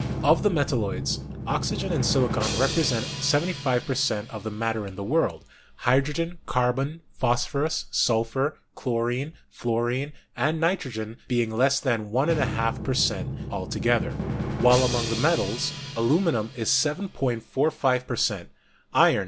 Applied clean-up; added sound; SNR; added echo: none; Drum; 9 dB; none.